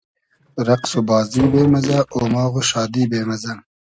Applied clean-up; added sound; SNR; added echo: neural mask model RNNoise.